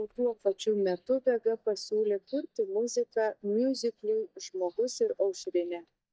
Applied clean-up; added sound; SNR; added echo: neural mask model DeepFilterNet 3.